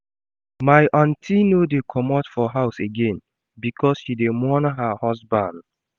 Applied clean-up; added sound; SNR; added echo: none; none; none; none.